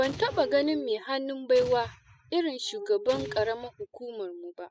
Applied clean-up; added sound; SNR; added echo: classical method spectral subtraction.